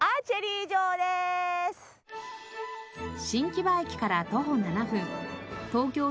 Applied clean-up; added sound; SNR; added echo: none; none; none; none.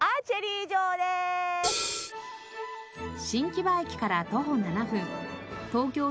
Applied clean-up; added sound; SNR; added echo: none; Hi-hat; 1 dB; none.